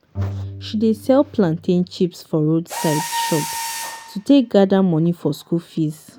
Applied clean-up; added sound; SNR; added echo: none; Mechanisms + Bowed string instrument; 11 dB; none.